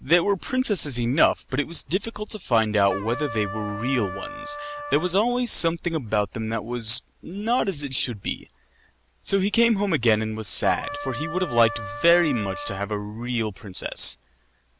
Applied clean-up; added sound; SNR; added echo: none; Trumpet; 10 dB; none.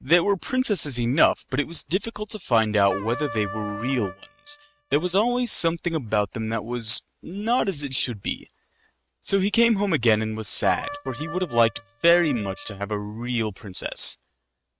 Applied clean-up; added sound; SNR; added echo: neural mask model RNNoise.